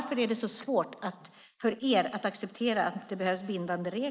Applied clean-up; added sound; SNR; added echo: neural mask model Resemble Enhance denoiser.